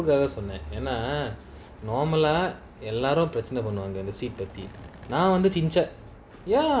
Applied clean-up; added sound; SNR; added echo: none; none; none; none.